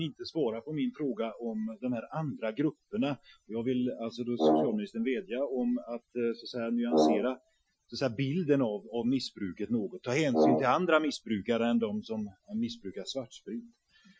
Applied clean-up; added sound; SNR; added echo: classical method Wiener filter.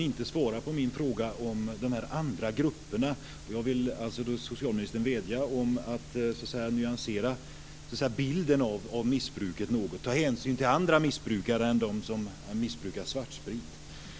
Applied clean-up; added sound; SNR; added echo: none; none; none; none.